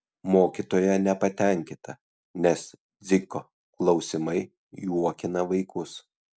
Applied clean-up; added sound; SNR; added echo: none; none; none; none.